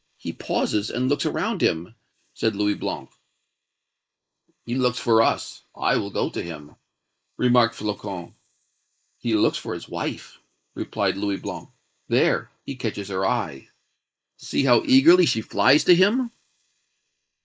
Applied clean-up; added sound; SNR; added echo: neural mask model Resemble Enhance denoiser.